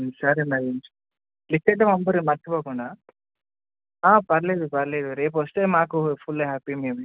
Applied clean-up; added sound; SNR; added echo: none; none; none; none.